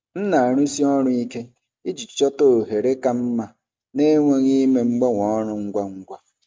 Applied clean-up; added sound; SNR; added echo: none; none; none; none.